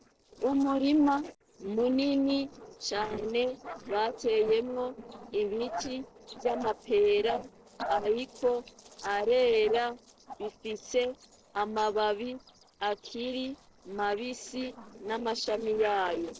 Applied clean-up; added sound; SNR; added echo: neural separator model SepFormer DNS4.